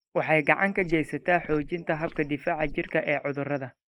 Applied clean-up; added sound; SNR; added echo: neural mask model Resemble Enhance denoiser.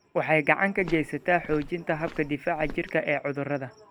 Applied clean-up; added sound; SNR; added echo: none; Walk, footsteps; 15 dB; none.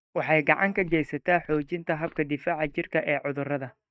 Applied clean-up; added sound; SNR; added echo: neural mask model DeepFilterNet 3.